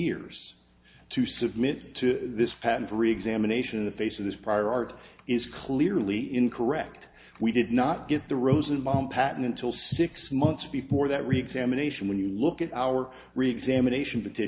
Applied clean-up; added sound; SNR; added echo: none; none; none; none.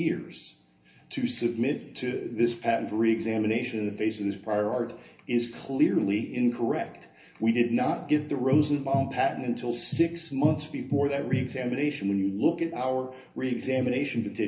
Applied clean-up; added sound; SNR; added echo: none; none; none; reverberation time 0.3 s.